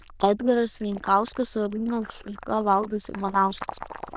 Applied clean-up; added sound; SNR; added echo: neural diffusion model UNIVERSE++.